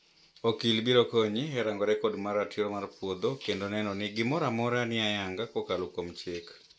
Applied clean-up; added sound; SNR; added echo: none; none; none; none.